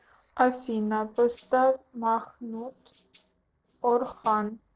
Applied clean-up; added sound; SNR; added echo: neural separator model SepFormer DNS4.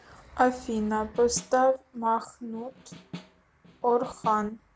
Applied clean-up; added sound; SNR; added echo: none; Snare drum; 18 dB; none.